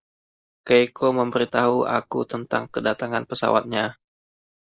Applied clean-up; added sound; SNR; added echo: neural mask model Resemble Enhance denoiser.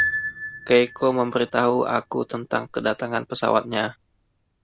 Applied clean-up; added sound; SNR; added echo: none; Piano; 10 dB; none.